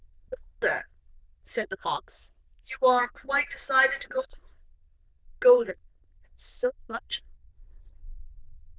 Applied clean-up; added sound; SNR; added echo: neural diffusion model UNIVERSE++.